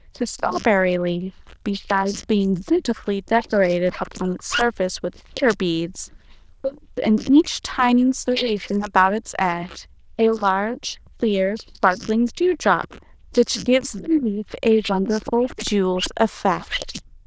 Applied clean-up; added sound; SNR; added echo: neural diffusion model UNIVERSE++.